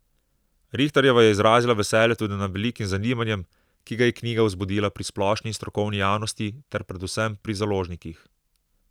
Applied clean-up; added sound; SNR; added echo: none; none; none; none.